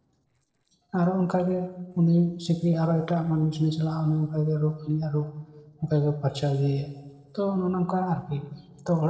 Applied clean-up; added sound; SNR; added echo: neural separator model SepFormer DNS4.